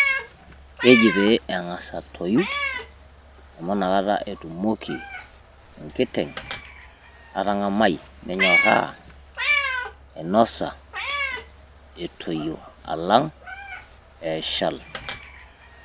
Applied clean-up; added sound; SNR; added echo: none; Meow; 5 dB; none.